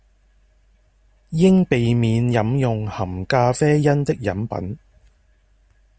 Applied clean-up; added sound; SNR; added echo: none; none; none; none.